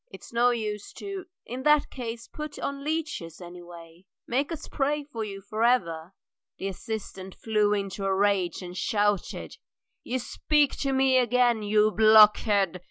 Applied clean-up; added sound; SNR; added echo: none; none; none; none.